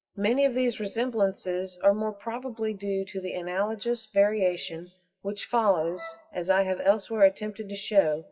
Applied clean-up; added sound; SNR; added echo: classical method WPE with log-MMSE.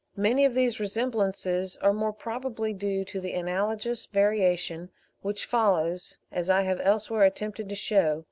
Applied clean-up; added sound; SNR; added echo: none; none; none; none.